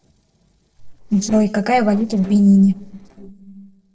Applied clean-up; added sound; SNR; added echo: neural separator model SepFormer DNS4.